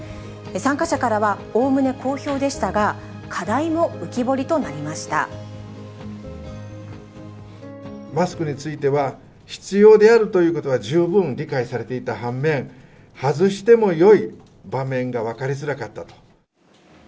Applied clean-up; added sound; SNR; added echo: none; none; none; none.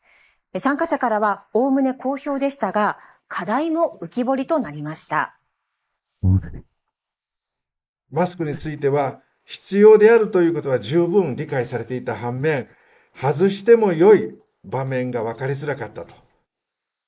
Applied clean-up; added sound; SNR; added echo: neural mask model Resemble Enhance denoiser.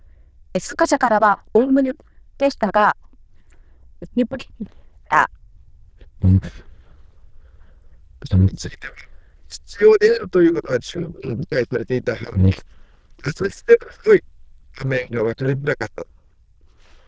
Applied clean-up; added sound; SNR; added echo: neural diffusion model UNIVERSE++.